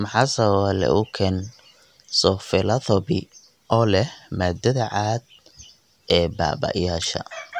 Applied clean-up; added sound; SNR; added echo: none; none; none; none.